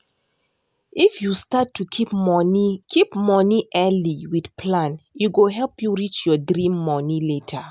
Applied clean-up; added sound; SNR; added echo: none; none; none; none.